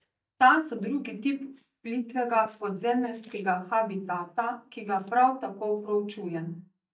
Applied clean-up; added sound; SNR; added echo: neural mask model DeepFilterNet 3.